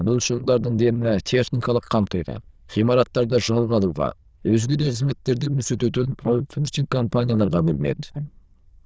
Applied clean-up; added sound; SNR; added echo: neural diffusion model UNIVERSE++.